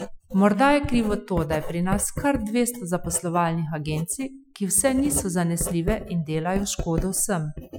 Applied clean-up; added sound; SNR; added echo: classical method Wiener filter.